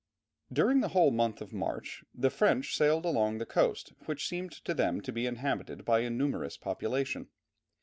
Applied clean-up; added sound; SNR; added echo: none; none; none; none.